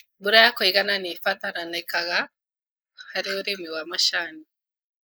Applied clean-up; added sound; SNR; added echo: neural mask model Resemble Enhance denoiser.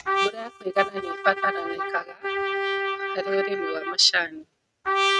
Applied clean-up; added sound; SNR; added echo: neural mask model RNNoise.